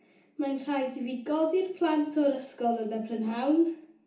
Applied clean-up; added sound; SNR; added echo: none; none; none; reverberation time 0.7 s.